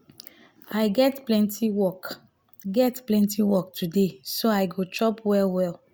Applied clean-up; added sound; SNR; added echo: none; none; none; none.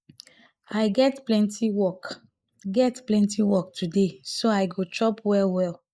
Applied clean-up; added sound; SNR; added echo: neural mask model Resemble Enhance denoiser.